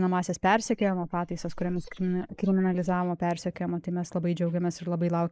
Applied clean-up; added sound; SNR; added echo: neural mask model Resemble Enhance denoiser.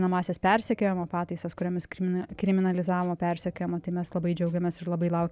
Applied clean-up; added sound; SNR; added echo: none; none; none; none.